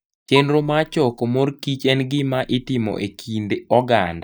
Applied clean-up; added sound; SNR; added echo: neural mask model DeepFilterNet 3.